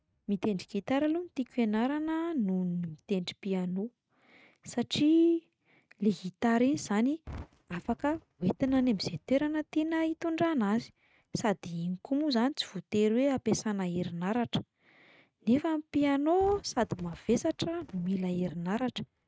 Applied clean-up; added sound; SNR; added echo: neural mask model RNNoise.